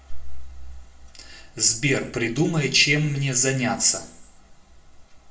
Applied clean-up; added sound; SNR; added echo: none; none; none; reverberation time 0.4 s.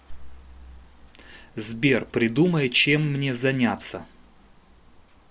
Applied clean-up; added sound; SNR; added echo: none; none; none; none.